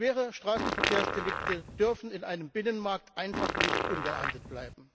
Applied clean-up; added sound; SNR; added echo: none; Fart; -1 dB; none.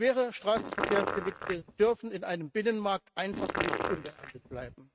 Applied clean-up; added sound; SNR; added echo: neural mask model RNNoise.